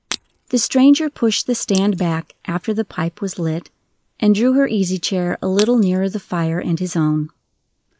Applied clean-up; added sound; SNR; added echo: neural mask model Resemble Enhance denoiser.